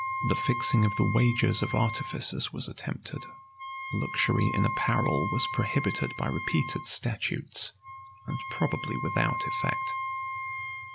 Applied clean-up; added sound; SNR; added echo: none; Wind instrument, woodwind instrument; 6 dB; none.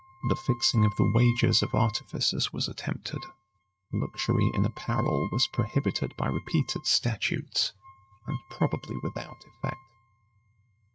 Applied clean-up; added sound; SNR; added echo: neural mask model RNNoise.